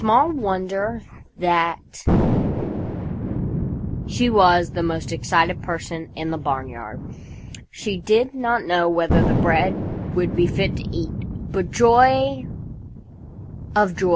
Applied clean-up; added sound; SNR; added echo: none; Thunder; 4 dB; none.